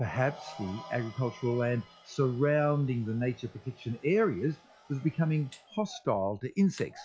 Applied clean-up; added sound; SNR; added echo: classical method log-MMSE.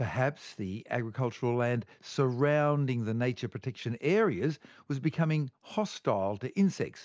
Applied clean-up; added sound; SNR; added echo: none; none; none; none.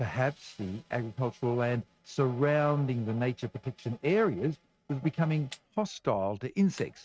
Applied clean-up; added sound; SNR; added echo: neural mask model RNNoise.